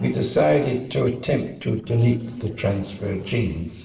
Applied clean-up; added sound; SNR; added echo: neural separator model SepFormer DNS4.